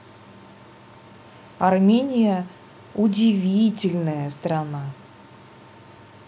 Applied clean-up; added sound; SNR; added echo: none; none; none; none.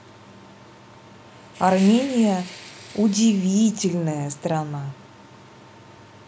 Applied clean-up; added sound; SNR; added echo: none; Fire; 20 dB; none.